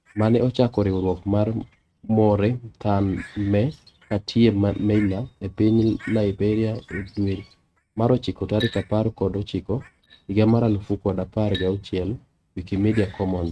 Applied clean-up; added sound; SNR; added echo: neural mask model RNNoise.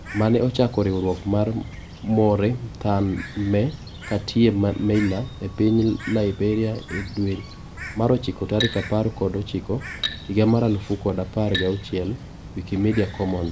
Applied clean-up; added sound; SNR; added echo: none; Glass + Bird; 13 dB; none.